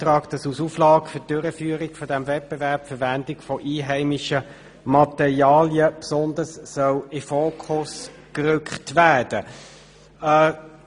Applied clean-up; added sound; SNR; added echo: none; none; none; none.